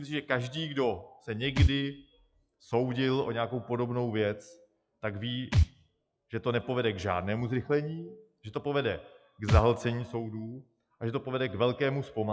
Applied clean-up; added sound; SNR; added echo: classical method log-MMSE.